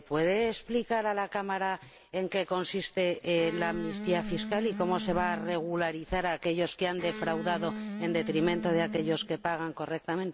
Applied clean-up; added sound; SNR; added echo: none; Electric guitar; 8 dB; none.